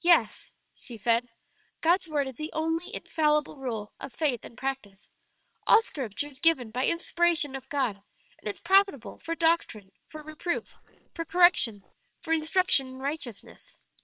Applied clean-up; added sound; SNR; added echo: neural separator model SepFormer WHAM!.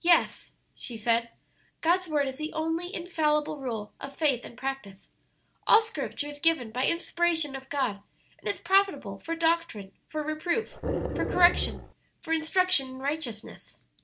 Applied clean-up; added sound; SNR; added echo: none; Growling; 2 dB; none.